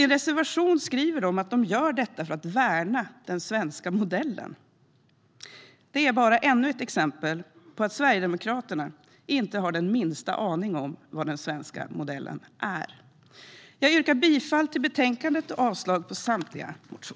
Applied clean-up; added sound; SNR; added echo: none; none; none; none.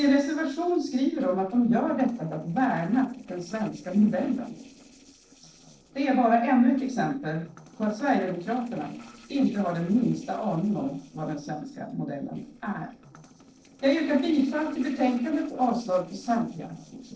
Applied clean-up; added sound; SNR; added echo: neural separator model SepFormer DNS4.